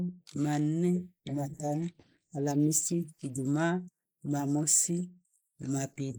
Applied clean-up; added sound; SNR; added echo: neural mask model Resemble Enhance denoiser.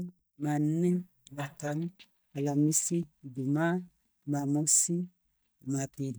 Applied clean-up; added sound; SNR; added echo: neural mask model DeepFilterNet 3.